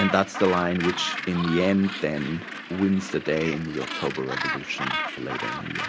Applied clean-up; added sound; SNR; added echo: none; Gull, seagull; 6 dB; none.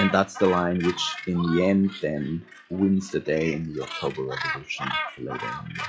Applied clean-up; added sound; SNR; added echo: classical method log-MMSE.